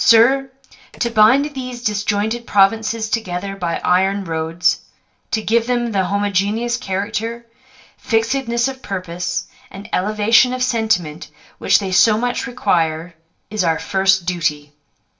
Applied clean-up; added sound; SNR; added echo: neural separator model SepFormer DNS4.